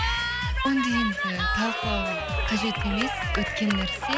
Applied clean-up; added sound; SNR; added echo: none; Cheering; 1 dB; none.